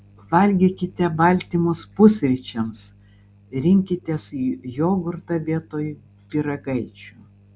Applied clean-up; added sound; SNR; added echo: none; none; none; none.